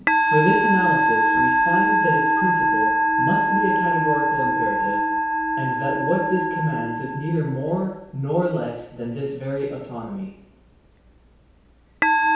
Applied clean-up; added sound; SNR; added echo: none; Musical instrument; -4 dB; reverberation time 1.0 s.